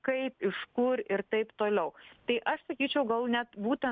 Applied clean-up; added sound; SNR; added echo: none; none; none; none.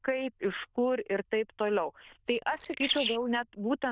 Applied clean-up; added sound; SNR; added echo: neural diffusion model UNIVERSE++.